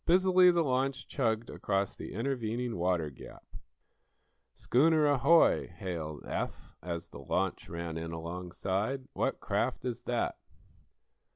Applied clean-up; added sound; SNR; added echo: none; none; none; none.